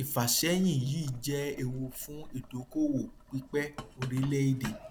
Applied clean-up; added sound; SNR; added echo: none; Boiling; 16 dB; none.